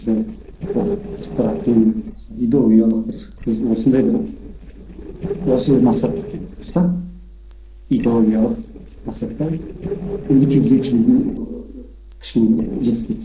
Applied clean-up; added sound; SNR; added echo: neural separator model SepFormer DNS4.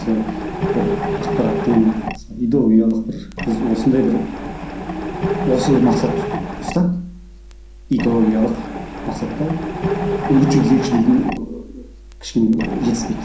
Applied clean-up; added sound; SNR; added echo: none; Mechanisms; 6 dB; reverberation time 0.6 s.